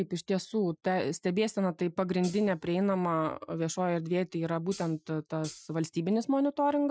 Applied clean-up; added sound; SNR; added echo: classical method Wiener filter.